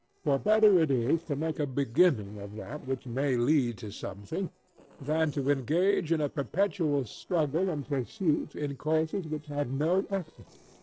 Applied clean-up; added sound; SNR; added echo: neural separator model SepFormer DNS4.